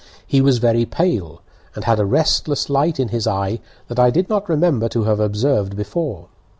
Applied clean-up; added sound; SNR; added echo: none; none; none; none.